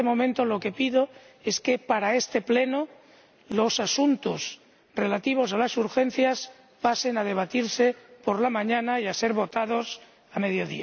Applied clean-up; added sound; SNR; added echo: none; none; none; none.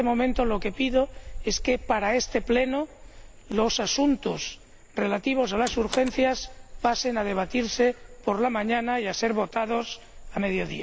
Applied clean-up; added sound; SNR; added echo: none; Door + Frog; 12 dB; none.